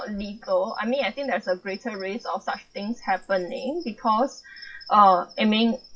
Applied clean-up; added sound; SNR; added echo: classical method WPE with log-MMSE.